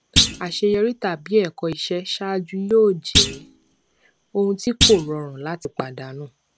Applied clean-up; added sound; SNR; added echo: none; Thump, thud; 0 dB; none.